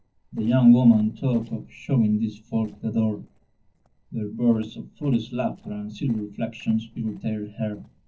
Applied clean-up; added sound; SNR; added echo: neural separator model SepFormer DNS4.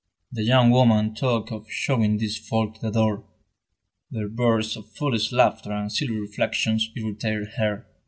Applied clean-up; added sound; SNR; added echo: none; none; none; none.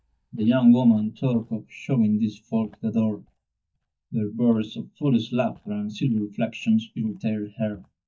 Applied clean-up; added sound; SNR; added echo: neural mask model DeepFilterNet 3.